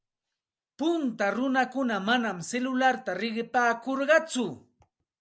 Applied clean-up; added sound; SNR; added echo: none; none; none; none.